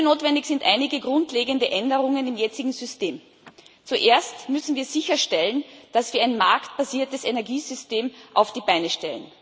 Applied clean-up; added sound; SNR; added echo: none; none; none; none.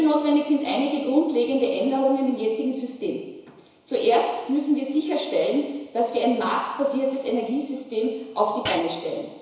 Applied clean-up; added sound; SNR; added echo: none; Hi-hat; 2 dB; reverberation time 1.0 s.